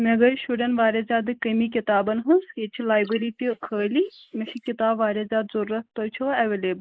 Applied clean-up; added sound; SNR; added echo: neural mask model Resemble Enhance denoiser.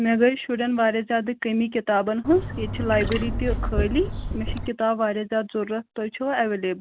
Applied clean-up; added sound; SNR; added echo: none; Trickle, dribble / Chirp, tweet; 3 dB; none.